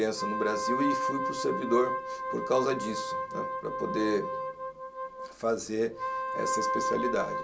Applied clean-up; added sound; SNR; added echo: none; Wind instrument, woodwind instrument; 1 dB; reverberation time 0.2 s.